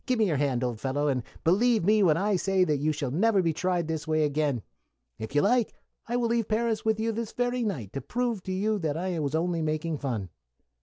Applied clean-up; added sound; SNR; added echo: none; none; none; none.